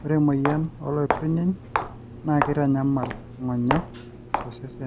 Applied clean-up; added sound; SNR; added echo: none; Walk, footsteps; 6 dB; none.